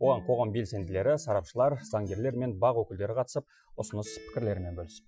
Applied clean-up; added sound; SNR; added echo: classical method Wiener filter.